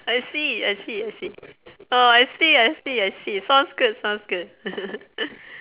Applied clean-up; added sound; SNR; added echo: none; none; none; none.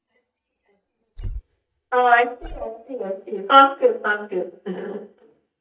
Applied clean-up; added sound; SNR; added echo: neural mask model DeepFilterNet 3.